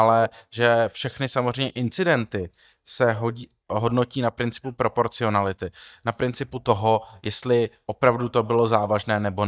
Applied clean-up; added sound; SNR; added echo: neural mask model DeepFilterNet 3.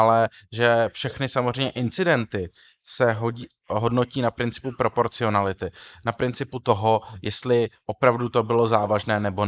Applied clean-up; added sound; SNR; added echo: neural mask model Resemble Enhance denoiser.